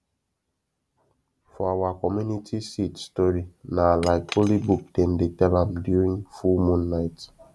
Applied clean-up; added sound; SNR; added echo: none; Cutlery, silverware / Chink, clink; 18 dB; none.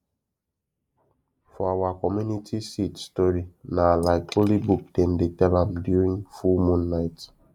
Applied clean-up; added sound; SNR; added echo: neural mask model Resemble Enhance denoiser.